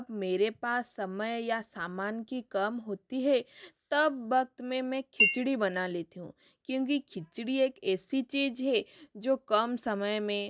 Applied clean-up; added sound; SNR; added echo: none; Chink, clink; -1 dB; none.